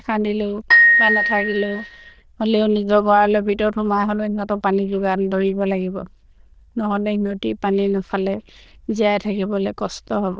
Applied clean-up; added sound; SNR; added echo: neural diffusion model UNIVERSE++.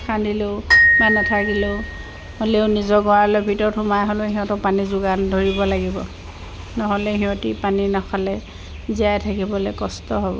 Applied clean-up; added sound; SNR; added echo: none; Glockenspiel; 1 dB; none.